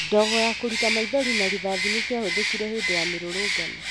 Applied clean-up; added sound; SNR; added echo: none; Bird; 0 dB; none.